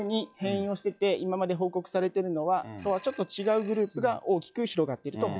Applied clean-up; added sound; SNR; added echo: classical method log-MMSE.